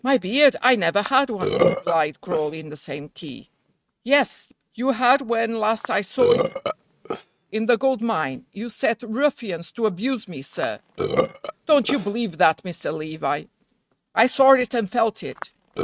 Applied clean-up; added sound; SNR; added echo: neural mask model RNNoise.